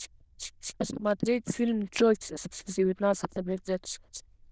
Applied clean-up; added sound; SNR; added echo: neural diffusion model UNIVERSE++.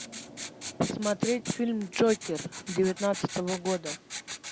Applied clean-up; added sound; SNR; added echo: none; Writing; 10 dB; none.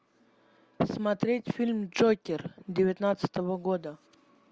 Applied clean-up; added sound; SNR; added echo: none; none; none; none.